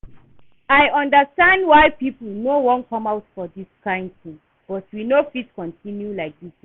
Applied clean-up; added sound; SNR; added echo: none; none; none; none.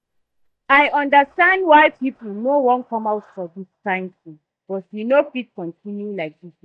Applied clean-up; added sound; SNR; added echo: neural mask model DeepFilterNet 3.